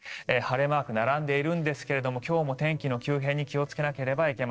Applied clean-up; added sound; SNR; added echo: neural separator model SepFormer DNS4.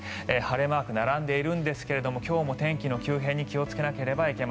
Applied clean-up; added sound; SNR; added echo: none; Bowed string instrument; 17 dB; none.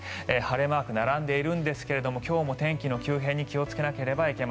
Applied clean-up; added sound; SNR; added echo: none; none; none; none.